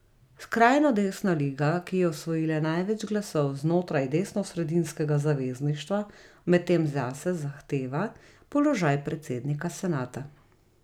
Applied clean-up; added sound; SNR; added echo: none; none; none; none.